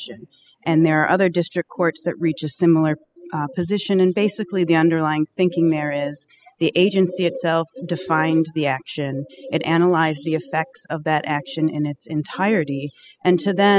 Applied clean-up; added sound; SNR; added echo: classical method spectral subtraction.